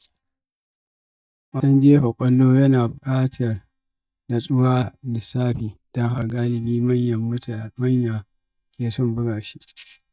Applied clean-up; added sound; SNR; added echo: neural mask model DeepFilterNet 3.